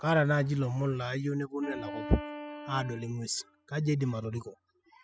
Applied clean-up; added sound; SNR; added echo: classical method spectral subtraction.